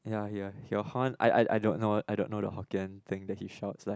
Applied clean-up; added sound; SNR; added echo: none; none; none; none.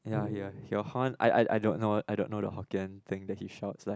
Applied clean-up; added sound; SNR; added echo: none; Bowed string instrument; 14 dB; none.